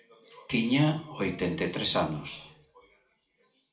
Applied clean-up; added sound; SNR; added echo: none; none; none; reverberation time 0.4 s.